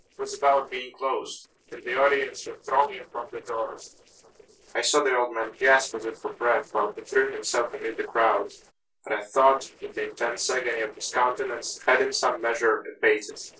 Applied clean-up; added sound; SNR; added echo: neural separator model SepFormer DNS4.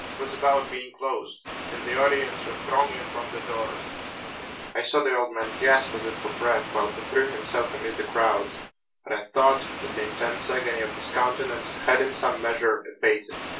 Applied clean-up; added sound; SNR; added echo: none; Water; 9 dB; reverberation time 0.2 s.